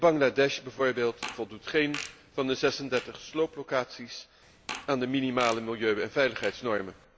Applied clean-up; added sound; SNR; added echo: none; Fart; 15 dB; none.